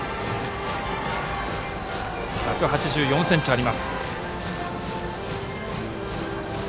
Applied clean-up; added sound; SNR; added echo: none; Drum kit; 17 dB; none.